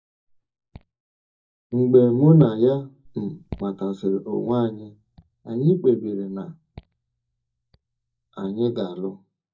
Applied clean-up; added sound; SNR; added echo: neural mask model DeepFilterNet 3.